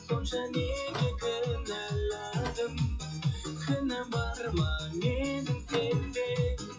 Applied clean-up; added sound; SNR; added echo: classical method WPE with log-MMSE.